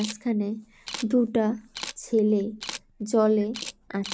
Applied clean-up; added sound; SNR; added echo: neural mask model Resemble Enhance denoiser.